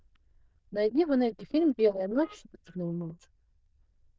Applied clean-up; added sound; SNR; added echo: neural diffusion model UNIVERSE++.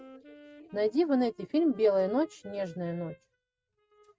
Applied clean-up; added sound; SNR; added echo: neural mask model RNNoise.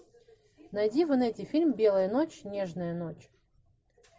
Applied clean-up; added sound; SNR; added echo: none; none; none; none.